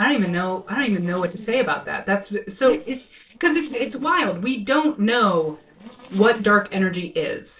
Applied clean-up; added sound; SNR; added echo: neural separator model SepFormer DNS4.